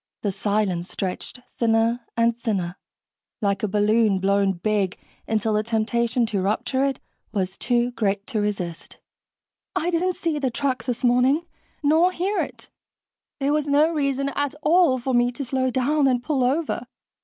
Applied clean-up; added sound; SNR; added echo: none; none; none; none.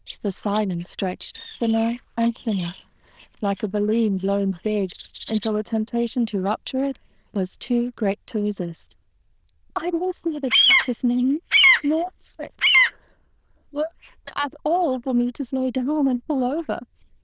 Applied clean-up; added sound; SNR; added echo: neural diffusion model UNIVERSE++.